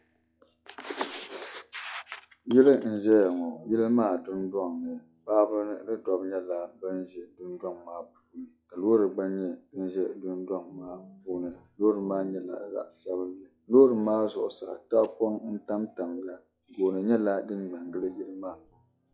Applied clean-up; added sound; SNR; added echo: classical method log-MMSE.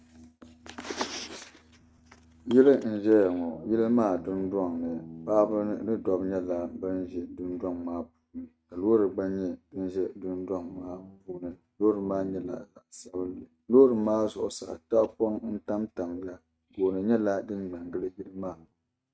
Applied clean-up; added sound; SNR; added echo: neural mask model RNNoise.